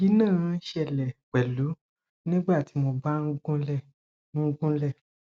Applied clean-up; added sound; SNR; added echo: none; none; none; none.